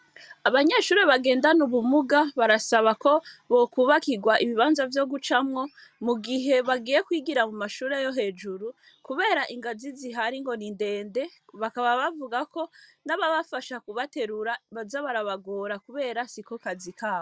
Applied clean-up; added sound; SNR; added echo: none; none; none; none.